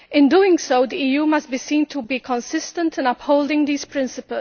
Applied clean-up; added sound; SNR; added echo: none; none; none; none.